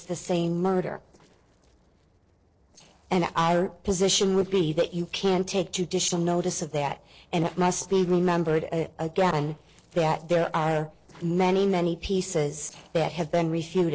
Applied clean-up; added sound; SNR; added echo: neural separator model SepFormer DNS4.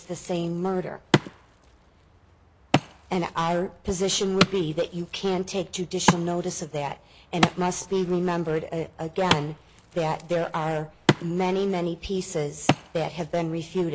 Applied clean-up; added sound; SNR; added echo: none; Wood; 3 dB; none.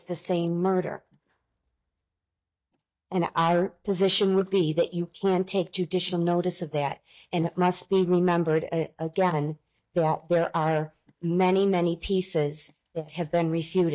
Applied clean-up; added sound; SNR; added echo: neural mask model DeepFilterNet 3.